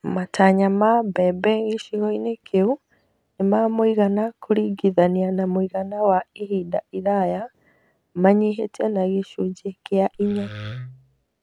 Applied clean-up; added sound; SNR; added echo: none; Wood; 14 dB; none.